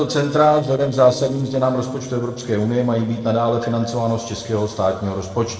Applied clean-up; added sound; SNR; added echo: neural separator model SepFormer DNS4.